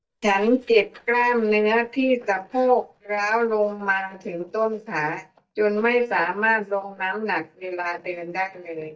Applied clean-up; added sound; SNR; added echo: neural mask model DeepFilterNet 3.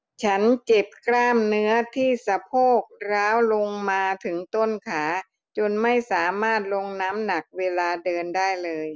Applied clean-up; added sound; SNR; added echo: none; none; none; none.